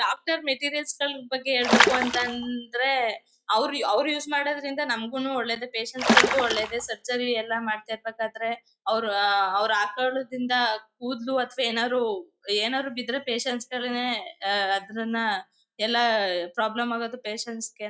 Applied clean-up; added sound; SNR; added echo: classical method log-MMSE.